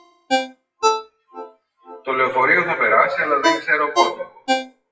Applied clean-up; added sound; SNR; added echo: classical method WPE with log-MMSE.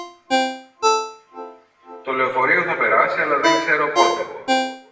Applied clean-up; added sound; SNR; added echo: none; Ringtone; 2 dB; reverberation time 1.3 s.